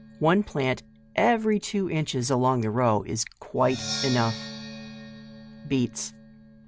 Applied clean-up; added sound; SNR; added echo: none; Percussion; 13 dB; none.